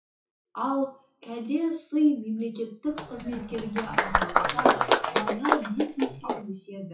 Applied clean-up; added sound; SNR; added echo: classical method WPE with log-MMSE.